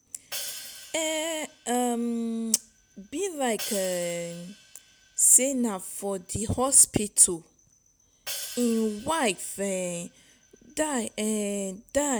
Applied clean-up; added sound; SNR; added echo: none; Hi-hat; 16 dB; none.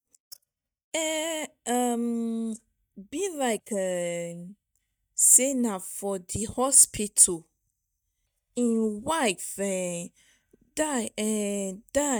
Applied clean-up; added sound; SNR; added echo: neural mask model DeepFilterNet 3.